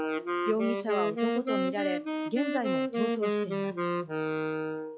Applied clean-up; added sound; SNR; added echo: classical method log-MMSE.